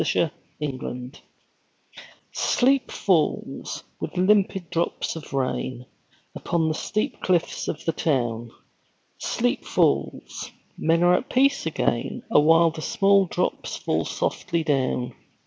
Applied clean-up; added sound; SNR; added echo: none; none; none; none.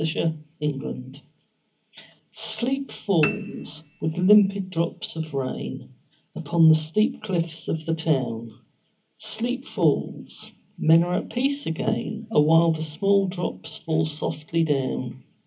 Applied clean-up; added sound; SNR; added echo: none; Piano; 11 dB; reverberation time 0.4 s.